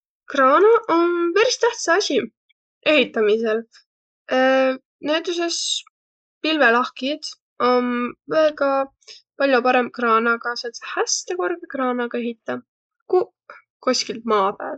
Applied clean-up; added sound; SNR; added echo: neural mask model Resemble Enhance denoiser.